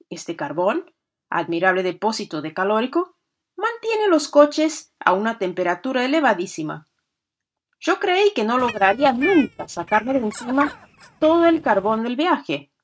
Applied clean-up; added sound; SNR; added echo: neural mask model RNNoise.